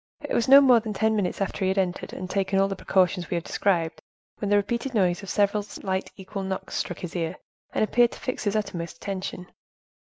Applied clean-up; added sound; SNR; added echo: none; none; none; none.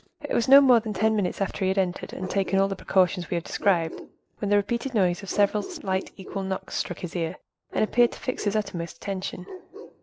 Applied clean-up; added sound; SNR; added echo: none; Bark; 16 dB; none.